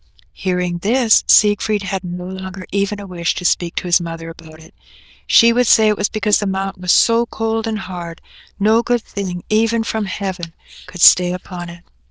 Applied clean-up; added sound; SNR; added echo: neural diffusion model UNIVERSE++.